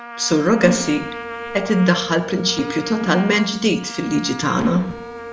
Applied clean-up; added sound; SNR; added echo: none; Mechanisms + Trumpet; 9 dB; none.